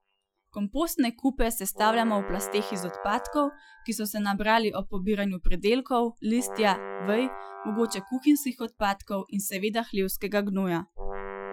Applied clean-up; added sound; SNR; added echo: classical method Wiener filter.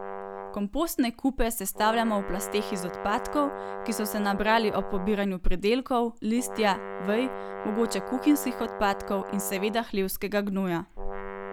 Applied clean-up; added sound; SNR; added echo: none; Brass instrument; 10 dB; none.